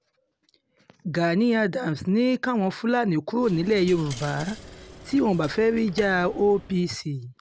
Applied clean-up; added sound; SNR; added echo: none; Coin (dropping); 16 dB; none.